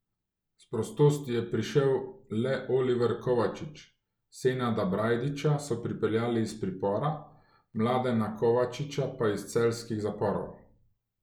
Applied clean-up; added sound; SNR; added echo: none; none; none; none.